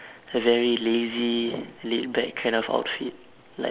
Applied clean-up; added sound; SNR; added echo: none; none; none; none.